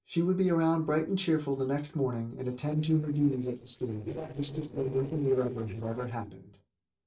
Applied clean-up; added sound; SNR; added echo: neural separator model SepFormer DNS4.